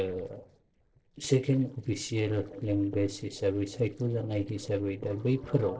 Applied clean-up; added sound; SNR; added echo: neural separator model SepFormer DNS4.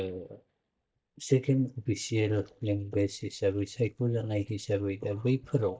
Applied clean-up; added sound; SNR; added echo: neural mask model DeepFilterNet 3.